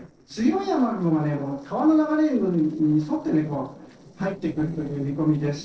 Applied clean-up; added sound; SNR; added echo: neural separator model SepFormer DNS4.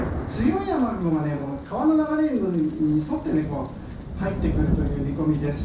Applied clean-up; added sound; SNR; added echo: none; Thunder; 6 dB; reverberation time 0.6 s.